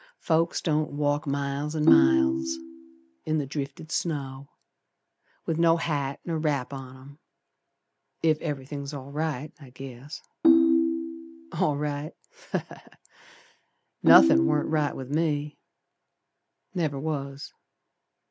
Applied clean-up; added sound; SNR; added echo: none; Ringtone; -5 dB; none.